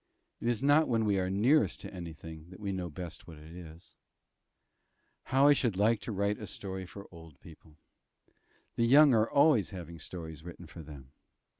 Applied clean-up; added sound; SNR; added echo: none; none; none; none.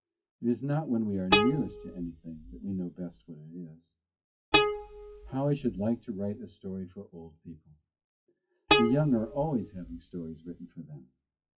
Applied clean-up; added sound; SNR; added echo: classical method WPE with log-MMSE.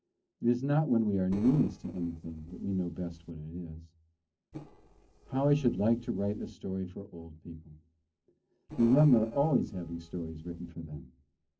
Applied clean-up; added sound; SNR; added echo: neural separator model SepFormer DNS4.